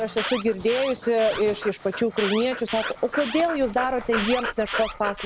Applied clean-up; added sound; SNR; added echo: none; Dog + Alarm; 8 dB; none.